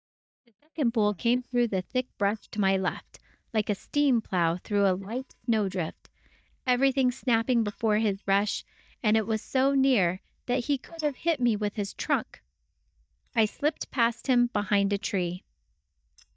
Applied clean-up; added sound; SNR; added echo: neural mask model DeepFilterNet 3.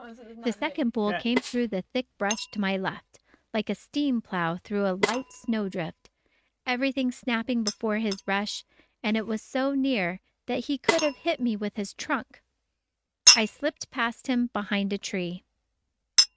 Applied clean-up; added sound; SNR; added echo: neural mask model RNNoise.